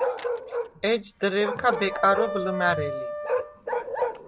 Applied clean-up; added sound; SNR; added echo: none; Wind instrument, woodwind instrument + Bark; 2 dB; none.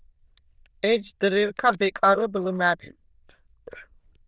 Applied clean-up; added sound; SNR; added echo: neural diffusion model UNIVERSE++.